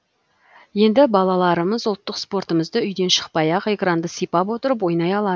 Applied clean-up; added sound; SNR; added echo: none; none; none; none.